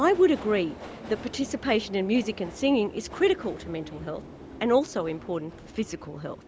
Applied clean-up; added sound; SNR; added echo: none; Subway, metro, underground; 16 dB; none.